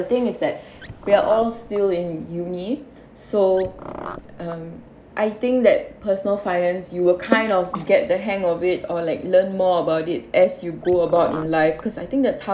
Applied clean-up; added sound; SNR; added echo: none; Car + Water / Splash, splatter; 13 dB; none.